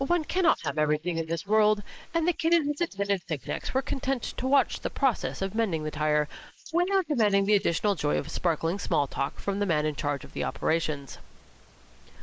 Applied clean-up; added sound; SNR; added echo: neural mask model Resemble Enhance denoiser.